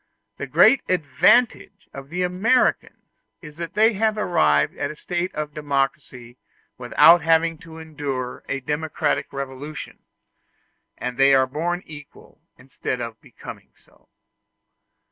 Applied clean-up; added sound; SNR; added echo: none; none; none; none.